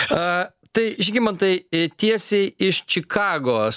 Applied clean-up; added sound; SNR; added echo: none; none; none; none.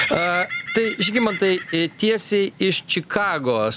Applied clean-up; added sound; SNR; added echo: none; Bird; 10 dB; none.